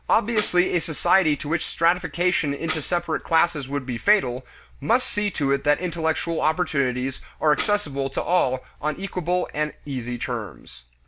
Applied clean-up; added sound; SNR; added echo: none; Tambourine; -3 dB; none.